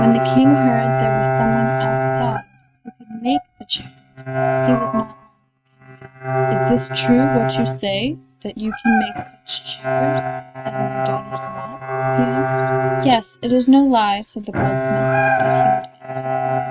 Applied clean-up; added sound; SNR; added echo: neural mask model RNNoise.